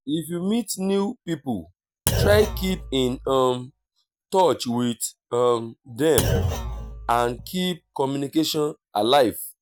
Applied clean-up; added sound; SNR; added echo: none; Thump, thud; 3 dB; none.